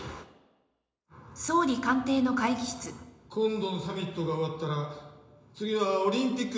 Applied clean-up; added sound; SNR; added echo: none; none; none; reverberation time 0.8 s.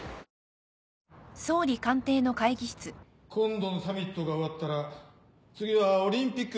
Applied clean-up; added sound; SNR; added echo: none; none; none; none.